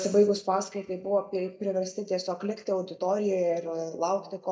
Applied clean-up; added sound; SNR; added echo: neural mask model DeepFilterNet 3.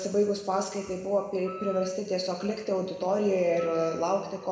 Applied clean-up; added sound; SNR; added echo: none; Wind instrument, woodwind instrument; 18 dB; reverberation time 1.5 s.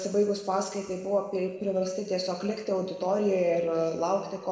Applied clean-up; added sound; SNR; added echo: neural separator model SepFormer DNS4.